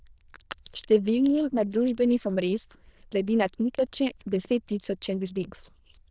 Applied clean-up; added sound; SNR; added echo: neural diffusion model UNIVERSE++.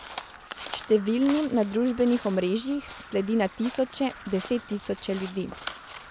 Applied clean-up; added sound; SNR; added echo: none; Crow; 12 dB; none.